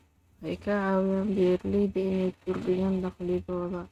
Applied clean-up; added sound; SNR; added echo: neural mask model RNNoise.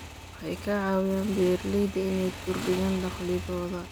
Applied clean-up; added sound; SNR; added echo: none; Motorcycle / Engine; 10 dB; none.